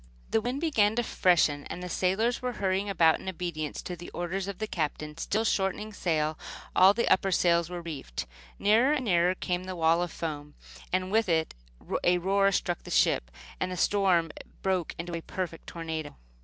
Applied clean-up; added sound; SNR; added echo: none; none; none; none.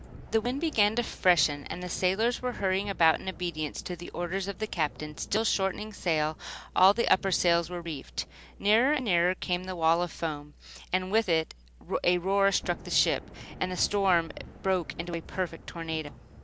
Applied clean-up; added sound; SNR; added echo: none; Thunder / Rain; 20 dB; none.